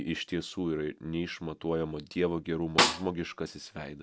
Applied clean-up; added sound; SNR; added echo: none; Snare drum; -4 dB; none.